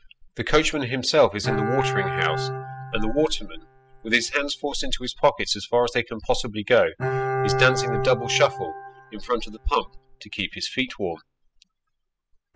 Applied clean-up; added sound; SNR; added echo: classical method spectral subtraction.